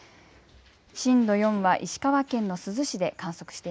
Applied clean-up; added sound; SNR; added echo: none; none; none; none.